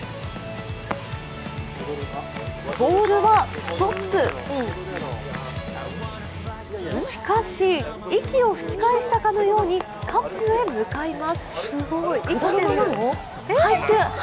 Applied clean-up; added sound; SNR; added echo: none; none; none; none.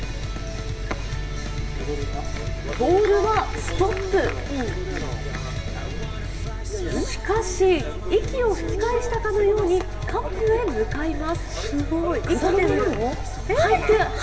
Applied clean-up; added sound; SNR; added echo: none; Mechanical fan; 6 dB; reverberation time 1.3 s.